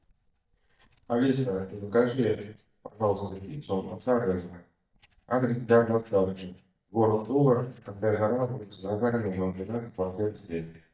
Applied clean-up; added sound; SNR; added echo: neural mask model DeepFilterNet 3.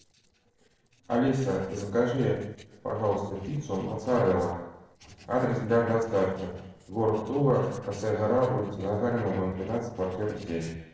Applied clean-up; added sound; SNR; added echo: neural separator model SepFormer DNS4.